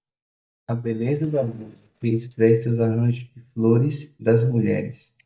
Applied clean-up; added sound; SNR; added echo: neural mask model DeepFilterNet 3.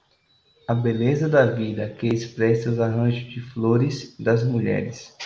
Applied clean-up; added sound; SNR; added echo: none; none; none; none.